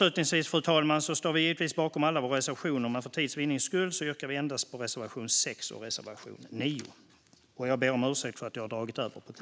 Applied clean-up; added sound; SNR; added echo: none; none; none; none.